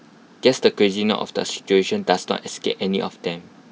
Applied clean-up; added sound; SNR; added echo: none; none; none; none.